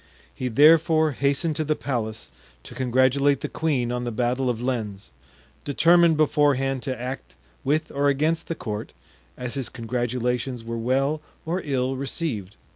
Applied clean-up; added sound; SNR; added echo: none; none; none; none.